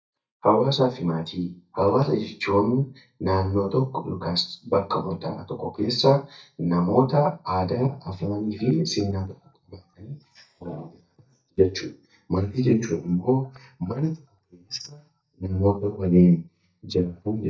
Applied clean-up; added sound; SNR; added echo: neural mask model DeepFilterNet 3.